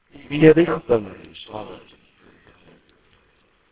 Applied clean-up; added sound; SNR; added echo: neural separator model SepFormer WHAMR!.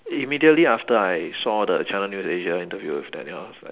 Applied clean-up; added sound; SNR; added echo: none; none; none; none.